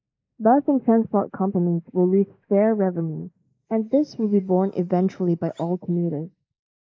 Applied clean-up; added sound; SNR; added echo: neural mask model Resemble Enhance denoiser.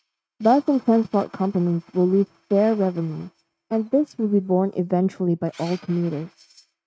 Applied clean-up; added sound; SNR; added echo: neural mask model RNNoise.